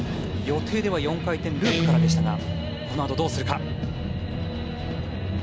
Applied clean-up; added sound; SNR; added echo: none; Guitar; 0 dB; none.